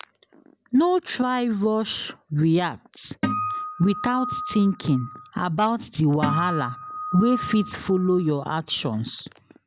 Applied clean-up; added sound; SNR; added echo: none; Acoustic guitar; 6 dB; none.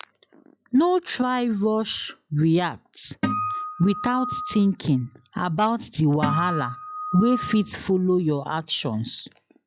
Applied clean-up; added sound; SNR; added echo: classical method log-MMSE.